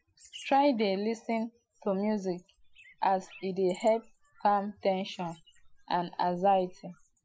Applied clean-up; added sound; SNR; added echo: classical method Wiener filter.